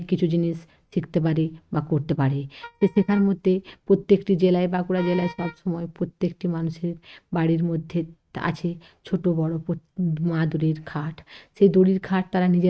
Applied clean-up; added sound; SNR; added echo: neural mask model RNNoise.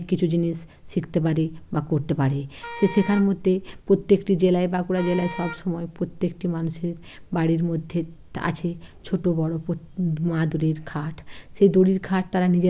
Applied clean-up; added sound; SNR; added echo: none; Wind instrument, woodwind instrument; 14 dB; none.